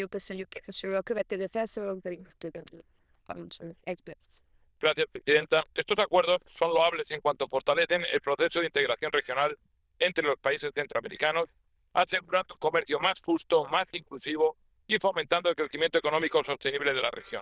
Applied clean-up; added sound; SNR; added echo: neural diffusion model UNIVERSE++.